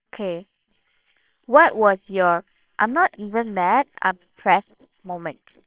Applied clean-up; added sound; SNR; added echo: neural separator model SepFormer WHAMR!.